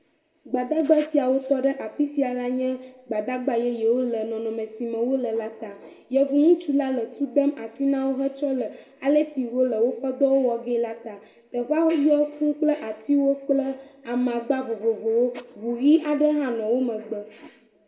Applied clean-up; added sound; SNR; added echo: none; none; none; reverberation time 0.7 s.